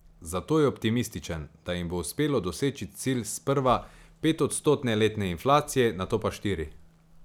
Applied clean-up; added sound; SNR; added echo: none; none; none; none.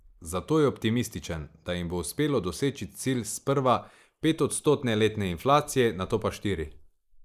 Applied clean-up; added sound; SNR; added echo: neural mask model Resemble Enhance denoiser.